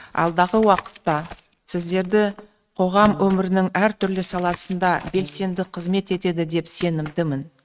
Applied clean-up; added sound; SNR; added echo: neural mask model RNNoise.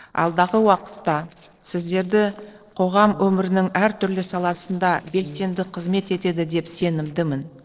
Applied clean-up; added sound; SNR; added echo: neural separator model SepFormer DNS4.